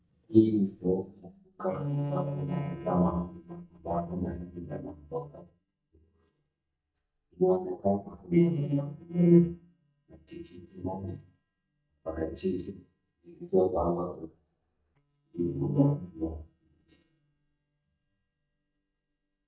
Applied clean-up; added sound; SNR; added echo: neural mask model DeepFilterNet 3.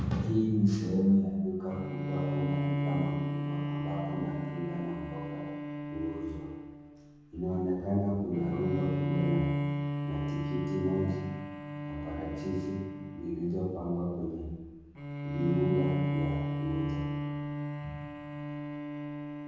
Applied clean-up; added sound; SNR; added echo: none; Bowed string instrument; 2 dB; reverberation time 1.3 s.